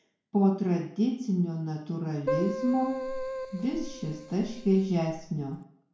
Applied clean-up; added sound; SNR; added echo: none; Keyboard (musical); 7 dB; reverberation time 0.6 s.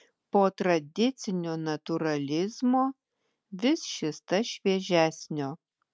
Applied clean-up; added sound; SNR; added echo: none; none; none; none.